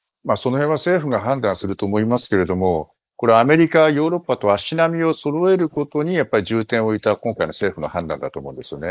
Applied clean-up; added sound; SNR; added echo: neural mask model Resemble Enhance denoiser.